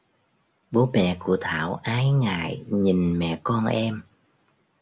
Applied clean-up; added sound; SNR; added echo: none; none; none; none.